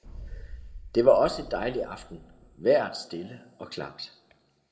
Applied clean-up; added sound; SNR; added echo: none; Boom; 15 dB; reverberation time 1.3 s.